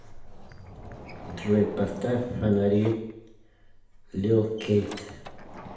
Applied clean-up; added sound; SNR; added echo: none; Sliding door; 16 dB; reverberation time 0.8 s.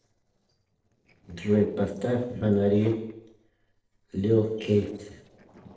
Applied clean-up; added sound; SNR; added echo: neural separator model SepFormer DNS4.